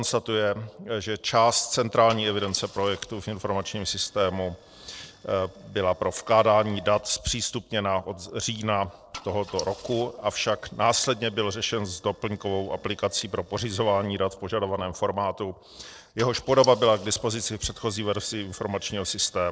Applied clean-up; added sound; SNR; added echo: neural separator model SepFormer DNS4.